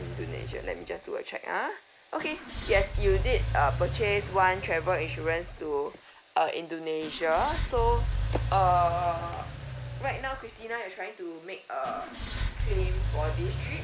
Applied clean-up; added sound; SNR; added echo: none; Engine / Car; 3 dB; none.